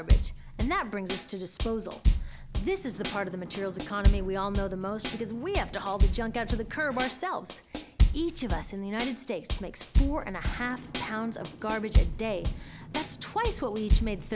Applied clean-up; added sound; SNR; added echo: none; Drum kit; -4 dB; none.